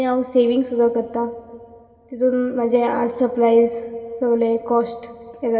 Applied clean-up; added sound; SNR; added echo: none; none; none; reverberation time 2.2 s.